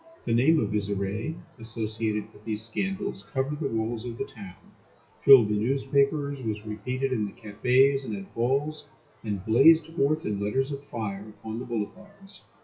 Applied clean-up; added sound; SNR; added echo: classical method WPE with log-MMSE.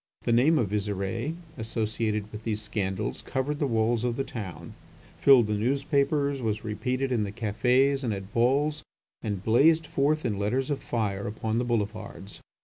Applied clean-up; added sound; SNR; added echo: none; none; none; none.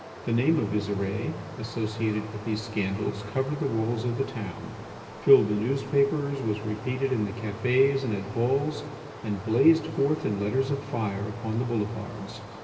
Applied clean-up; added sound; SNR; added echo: none; Stream; 15 dB; reverberation time 2.0 s.